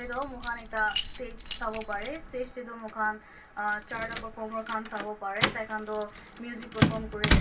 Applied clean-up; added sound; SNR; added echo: none; Keys jangling; -2 dB; reverberation time 0.2 s.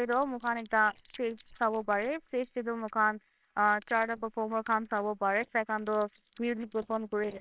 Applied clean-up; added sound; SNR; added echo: neural separator model SepFormer WHAMR!.